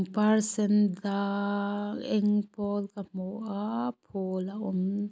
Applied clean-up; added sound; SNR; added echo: none; none; none; none.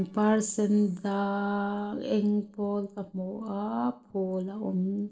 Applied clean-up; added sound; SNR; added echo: neural separator model SepFormer DNS4.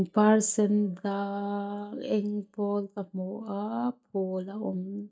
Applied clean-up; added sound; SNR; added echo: neural mask model DeepFilterNet 3.